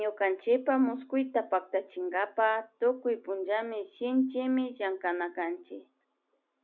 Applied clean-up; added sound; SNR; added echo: none; none; none; none.